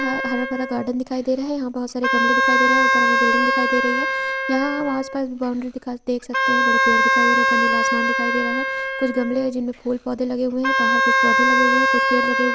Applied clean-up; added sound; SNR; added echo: none; Wind instrument, woodwind instrument; -4 dB; none.